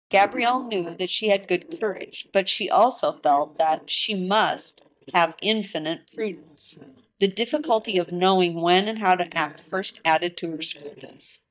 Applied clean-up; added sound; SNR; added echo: neural mask model DeepFilterNet 3.